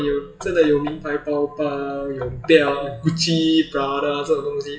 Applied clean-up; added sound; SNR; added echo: classical method WPE with log-MMSE.